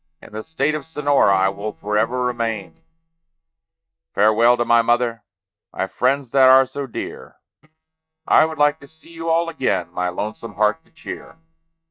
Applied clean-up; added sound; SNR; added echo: neural mask model DeepFilterNet 3.